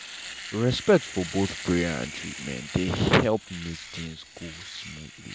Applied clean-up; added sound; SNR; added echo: none; Domestic sounds, home sounds; 12 dB; none.